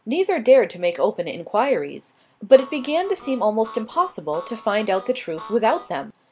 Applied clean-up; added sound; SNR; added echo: none; Harmonica; 20 dB; none.